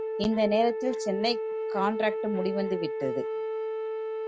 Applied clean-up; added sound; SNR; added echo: none; Wind instrument, woodwind instrument; 2 dB; none.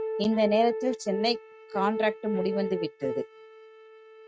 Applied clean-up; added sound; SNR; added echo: neural mask model RNNoise.